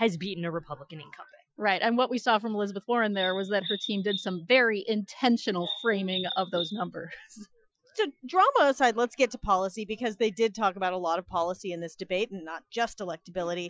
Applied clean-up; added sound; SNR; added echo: classical method Wiener filter.